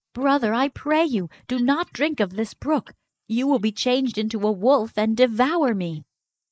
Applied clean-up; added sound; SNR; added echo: neural mask model Resemble Enhance denoiser.